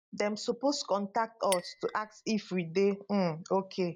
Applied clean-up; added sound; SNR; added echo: neural mask model RNNoise.